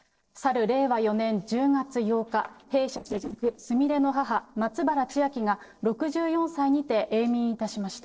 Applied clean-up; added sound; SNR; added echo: neural separator model SepFormer DNS4.